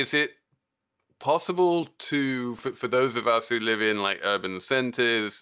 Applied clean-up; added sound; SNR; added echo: none; none; none; none.